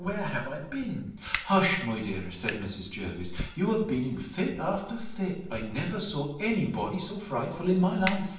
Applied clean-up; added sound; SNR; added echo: none; Fire; 11 dB; reverberation time 0.6 s.